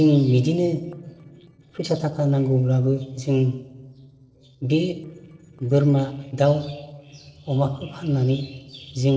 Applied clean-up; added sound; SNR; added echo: neural separator model SepFormer DNS4.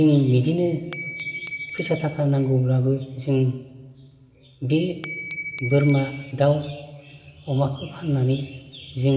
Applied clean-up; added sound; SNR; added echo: none; Glass / Bell; 5 dB; reverberation time 2.5 s.